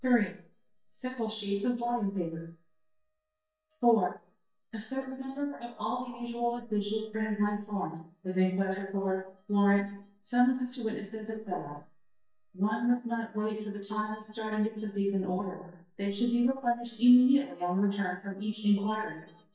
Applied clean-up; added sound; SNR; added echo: neural mask model DeepFilterNet 3.